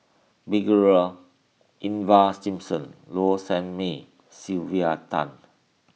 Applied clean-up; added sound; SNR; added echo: none; none; none; none.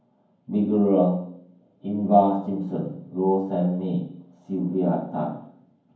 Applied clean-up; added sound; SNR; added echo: none; none; none; reverberation time 0.9 s.